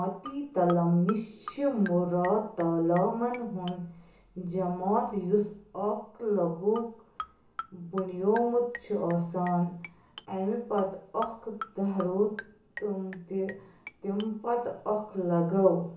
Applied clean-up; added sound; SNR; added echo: none; Marimba, xylophone; 16 dB; reverberation time 0.8 s.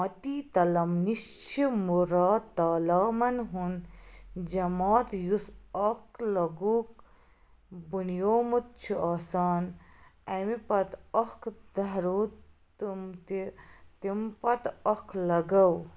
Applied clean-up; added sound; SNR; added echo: none; none; none; none.